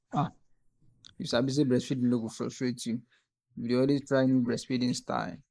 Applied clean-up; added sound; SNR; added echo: neural mask model Resemble Enhance denoiser.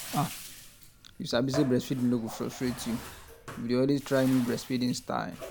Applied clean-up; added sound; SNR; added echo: none; Bathtub (filling or washing); 14 dB; none.